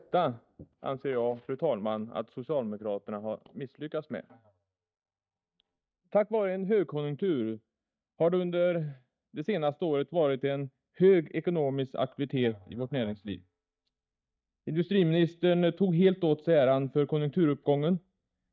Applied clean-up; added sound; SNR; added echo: neural mask model DeepFilterNet 3.